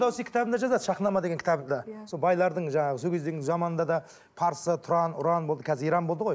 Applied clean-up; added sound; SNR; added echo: none; none; none; none.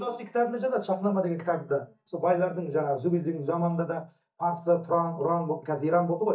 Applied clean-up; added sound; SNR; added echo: neural mask model DeepFilterNet 3.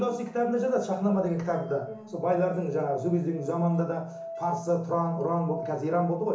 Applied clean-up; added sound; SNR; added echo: none; Musical instrument; 15 dB; reverberation time 0.8 s.